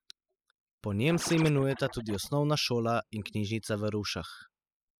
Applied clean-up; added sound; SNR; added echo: classical method spectral subtraction.